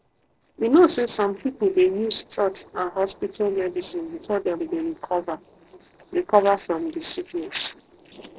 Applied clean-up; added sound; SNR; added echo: neural separator model SepFormer DNS4.